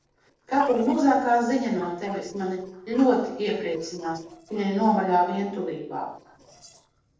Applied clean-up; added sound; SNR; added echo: neural separator model SepFormer DNS4.